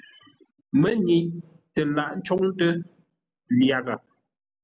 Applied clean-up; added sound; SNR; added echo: none; none; none; none.